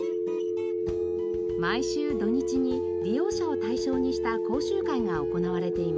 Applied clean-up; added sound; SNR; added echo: none; Telephone; -3 dB; none.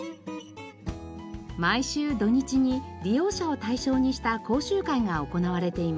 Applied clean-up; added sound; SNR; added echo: none; none; none; none.